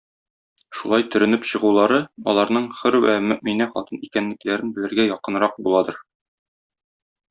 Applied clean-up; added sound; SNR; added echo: none; none; none; none.